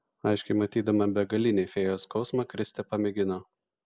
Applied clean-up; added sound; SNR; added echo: none; none; none; none.